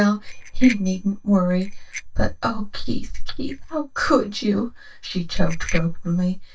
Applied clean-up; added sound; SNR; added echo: neural mask model DeepFilterNet 3.